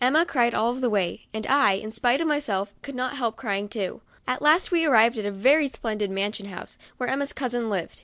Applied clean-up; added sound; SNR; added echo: none; none; none; none.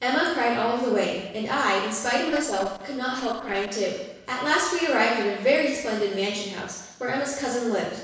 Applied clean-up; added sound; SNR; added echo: neural separator model SepFormer DNS4.